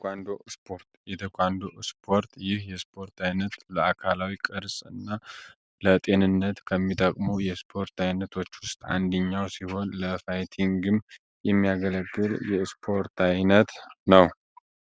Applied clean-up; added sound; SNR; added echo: none; none; none; none.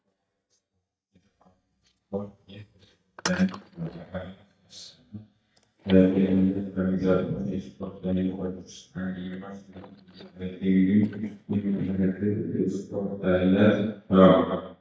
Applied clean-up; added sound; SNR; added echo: neural mask model DeepFilterNet 3.